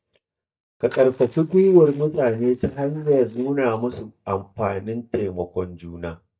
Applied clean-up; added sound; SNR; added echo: neural mask model DeepFilterNet 3.